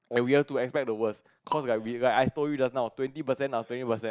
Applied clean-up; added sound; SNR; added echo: neural mask model Resemble Enhance denoiser.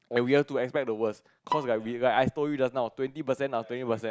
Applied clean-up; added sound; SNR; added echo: none; Bowed string instrument; 11 dB; none.